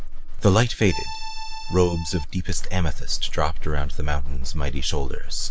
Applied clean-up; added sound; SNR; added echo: none; Accordion; 16 dB; none.